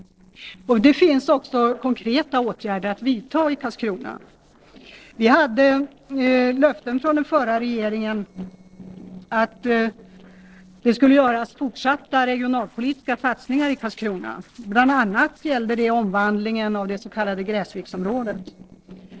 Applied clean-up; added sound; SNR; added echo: neural separator model SepFormer DNS4.